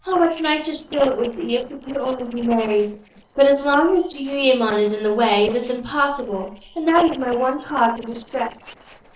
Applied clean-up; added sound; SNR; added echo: neural separator model SepFormer DNS4.